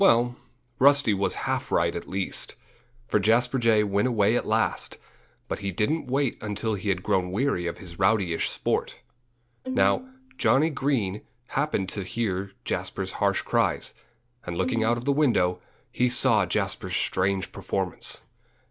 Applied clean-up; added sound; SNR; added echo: none; Bowed string instrument; 9 dB; none.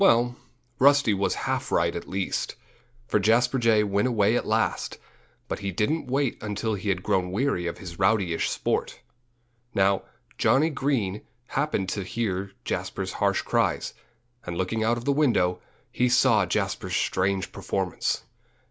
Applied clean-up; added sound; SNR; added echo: none; none; none; none.